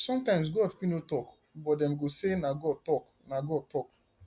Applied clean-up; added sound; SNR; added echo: none; none; none; none.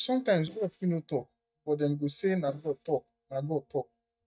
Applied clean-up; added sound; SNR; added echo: neural mask model DeepFilterNet 3.